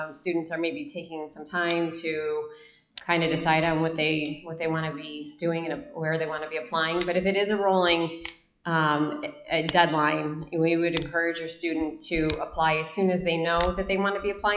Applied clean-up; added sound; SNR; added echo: classical method log-MMSE.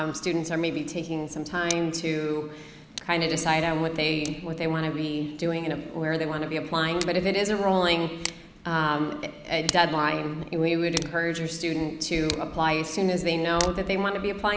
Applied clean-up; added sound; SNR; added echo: none; Tick; 14 dB; none.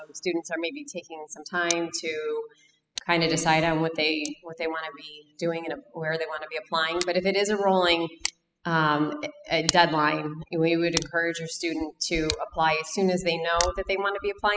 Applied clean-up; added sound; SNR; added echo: classical method spectral subtraction.